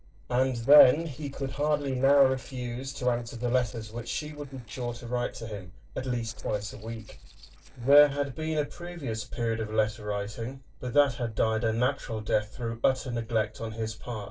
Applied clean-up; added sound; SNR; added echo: neural separator model SepFormer DNS4.